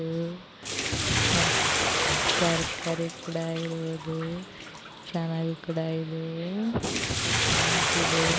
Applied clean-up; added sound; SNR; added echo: none; Bathtub (filling or washing); -3 dB; none.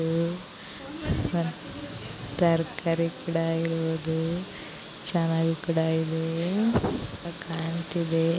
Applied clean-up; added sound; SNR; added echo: none; none; none; none.